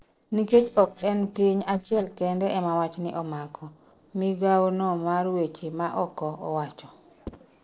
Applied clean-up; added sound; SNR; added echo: neural separator model SepFormer DNS4.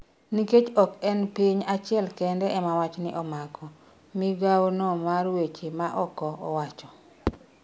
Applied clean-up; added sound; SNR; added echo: none; none; none; none.